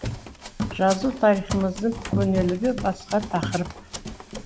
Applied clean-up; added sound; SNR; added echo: none; Run; 7 dB; none.